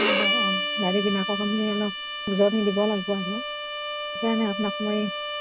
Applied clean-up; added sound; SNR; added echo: none; Bowed string instrument; 2 dB; none.